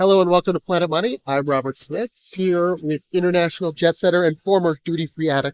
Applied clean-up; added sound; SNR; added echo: neural mask model Resemble Enhance denoiser.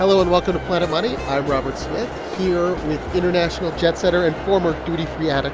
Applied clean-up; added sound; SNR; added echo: none; Train; 11 dB; none.